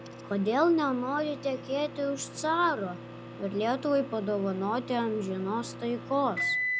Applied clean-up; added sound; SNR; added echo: none; Microwave oven; 9 dB; none.